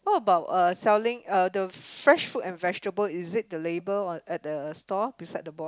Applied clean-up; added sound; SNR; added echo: none; none; none; none.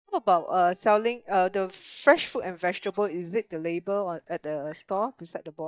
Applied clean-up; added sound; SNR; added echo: neural mask model DeepFilterNet 3.